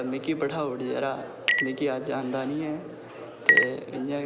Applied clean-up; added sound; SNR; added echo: none; Chink, clink; -2 dB; none.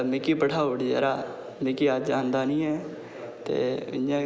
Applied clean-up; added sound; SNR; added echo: none; none; none; none.